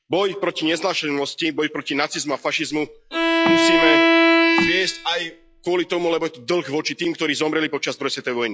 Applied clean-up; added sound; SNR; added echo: classical method log-MMSE.